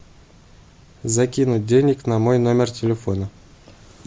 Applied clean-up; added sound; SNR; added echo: none; none; none; none.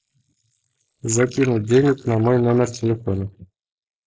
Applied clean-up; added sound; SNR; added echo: neural mask model Resemble Enhance denoiser.